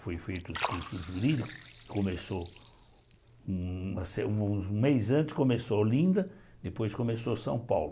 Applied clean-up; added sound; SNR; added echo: none; Liquid; 16 dB; none.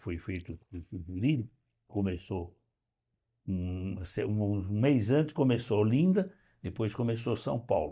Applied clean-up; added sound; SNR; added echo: neural mask model DeepFilterNet 3.